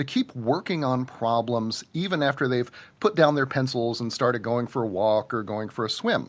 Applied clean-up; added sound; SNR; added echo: none; none; none; none.